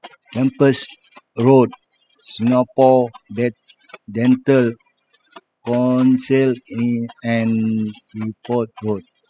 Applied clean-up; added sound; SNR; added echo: classical method spectral subtraction.